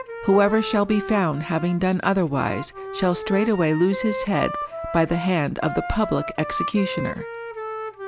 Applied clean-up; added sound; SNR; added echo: none; Wind instrument, woodwind instrument; 9 dB; none.